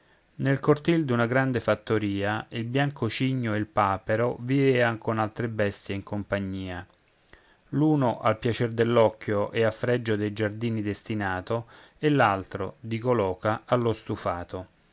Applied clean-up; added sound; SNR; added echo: none; none; none; none.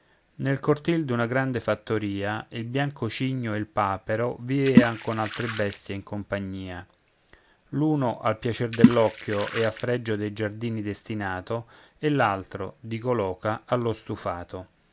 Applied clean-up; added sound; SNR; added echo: none; Water / Splash, splatter; -1 dB; none.